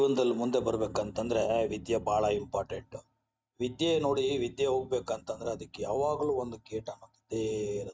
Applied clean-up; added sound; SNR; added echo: neural mask model RNNoise.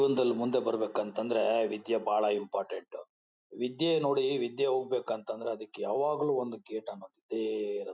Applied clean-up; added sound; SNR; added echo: none; none; none; none.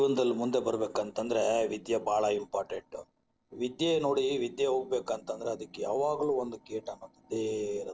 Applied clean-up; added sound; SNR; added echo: neural separator model SepFormer DNS4.